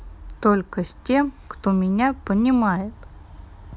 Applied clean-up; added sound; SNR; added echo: none; none; none; none.